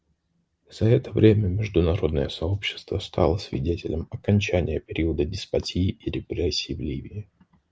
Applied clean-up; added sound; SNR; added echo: none; none; none; none.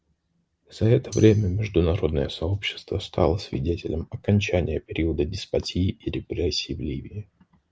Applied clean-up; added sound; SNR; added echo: none; Tambourine; 19 dB; none.